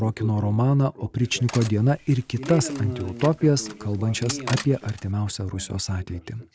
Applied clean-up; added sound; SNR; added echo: none; Cutlery, silverware; 16 dB; none.